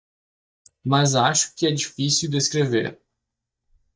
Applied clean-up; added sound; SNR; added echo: neural mask model DeepFilterNet 3.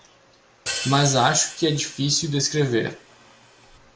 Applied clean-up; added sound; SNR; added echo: none; Hi-hat; 13 dB; none.